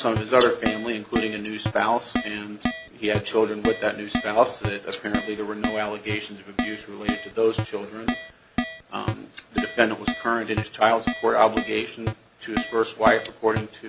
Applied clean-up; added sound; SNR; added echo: none; Keyboard (musical); 5 dB; none.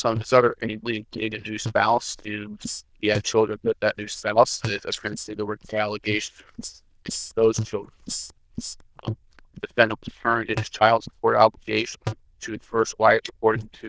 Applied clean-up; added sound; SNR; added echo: neural diffusion model UNIVERSE++.